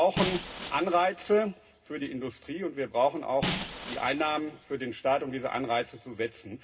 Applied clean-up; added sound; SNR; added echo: none; Shatter; 9 dB; reverberation time 0.2 s.